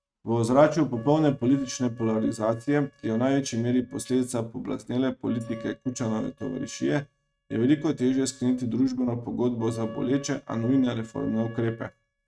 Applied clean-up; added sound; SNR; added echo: neural mask model RNNoise.